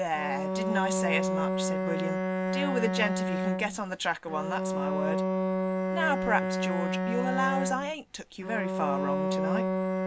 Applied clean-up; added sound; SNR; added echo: none; Bowed string instrument; -3 dB; none.